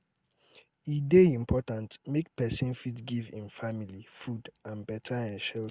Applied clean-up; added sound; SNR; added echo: none; none; none; none.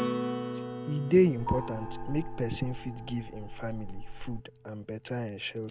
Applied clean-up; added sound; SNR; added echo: none; Acoustic guitar + Gong; 5 dB; none.